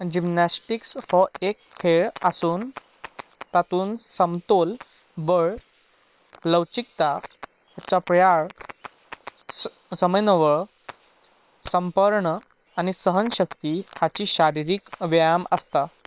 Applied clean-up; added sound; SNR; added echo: neural separator model SepFormer WHAM!.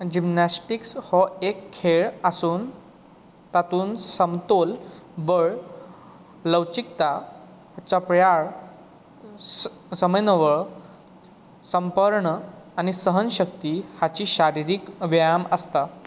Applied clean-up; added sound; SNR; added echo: none; none; none; none.